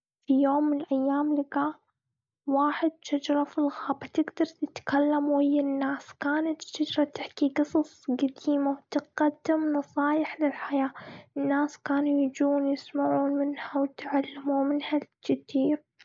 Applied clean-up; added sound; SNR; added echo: none; none; none; none.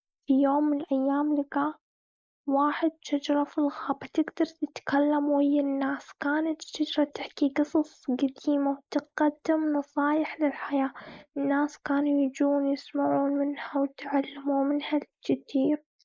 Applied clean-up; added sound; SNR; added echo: neural mask model Resemble Enhance denoiser.